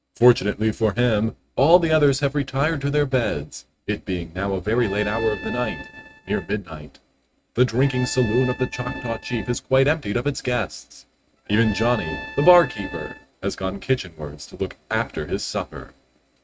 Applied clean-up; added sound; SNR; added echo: neural mask model RNNoise.